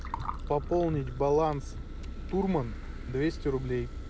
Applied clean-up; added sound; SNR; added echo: none; Gurgling; 16 dB; none.